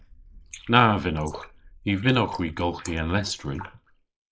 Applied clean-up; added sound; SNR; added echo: neural mask model Resemble Enhance denoiser.